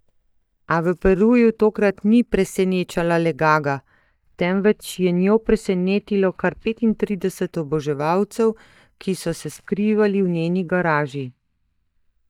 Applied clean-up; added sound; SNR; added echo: neural mask model DeepFilterNet 3.